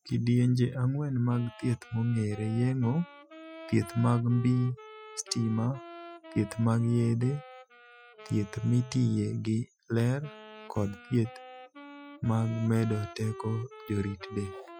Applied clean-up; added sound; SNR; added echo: classical method Wiener filter.